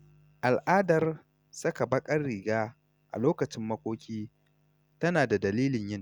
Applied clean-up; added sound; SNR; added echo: none; none; none; none.